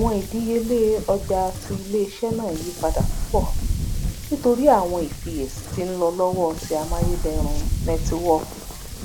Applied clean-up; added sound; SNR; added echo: none; Wind; 3 dB; none.